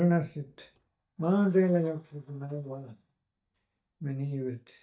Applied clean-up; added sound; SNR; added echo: neural mask model DeepFilterNet 3.